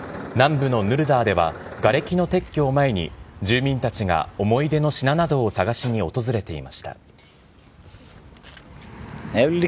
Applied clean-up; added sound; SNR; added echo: none; none; none; none.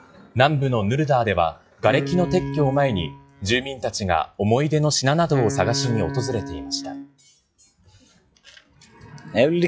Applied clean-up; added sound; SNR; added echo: classical method log-MMSE.